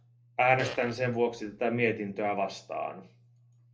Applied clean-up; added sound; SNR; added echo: none; Fart; 13 dB; reverberation time 0.3 s.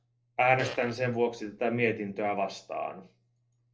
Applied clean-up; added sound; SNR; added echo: neural separator model SepFormer DNS4.